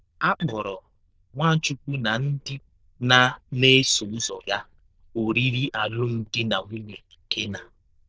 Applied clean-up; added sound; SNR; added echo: neural diffusion model UNIVERSE++.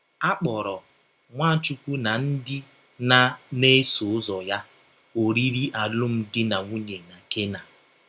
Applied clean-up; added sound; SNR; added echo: none; none; none; none.